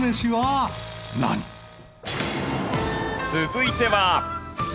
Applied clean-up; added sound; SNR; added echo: none; none; none; none.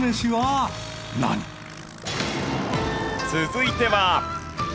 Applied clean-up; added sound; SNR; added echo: none; Aircraft; 16 dB; none.